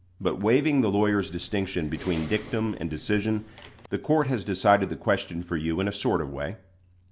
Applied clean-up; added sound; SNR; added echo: none; Respiratory sounds; 18 dB; none.